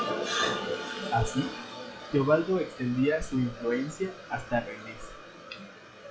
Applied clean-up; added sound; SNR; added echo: classical method log-MMSE.